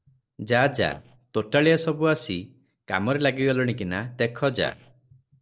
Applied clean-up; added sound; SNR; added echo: neural separator model SepFormer DNS4.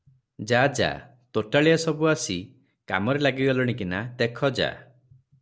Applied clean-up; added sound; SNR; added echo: none; none; none; none.